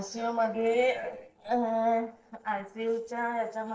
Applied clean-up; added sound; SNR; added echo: neural separator model SepFormer DNS4.